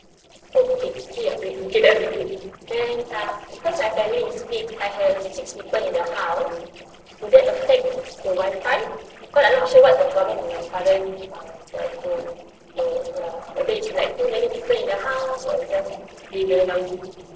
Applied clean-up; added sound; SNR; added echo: neural separator model SepFormer DNS4.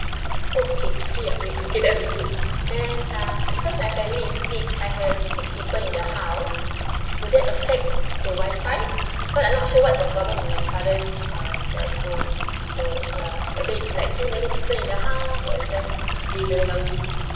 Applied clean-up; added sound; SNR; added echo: none; Stream; -3 dB; reverberation time 1.0 s.